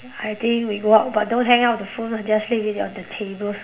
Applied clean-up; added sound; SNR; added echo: none; none; none; reverberation time 0.4 s.